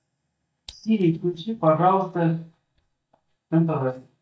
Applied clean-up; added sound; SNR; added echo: neural mask model DeepFilterNet 3.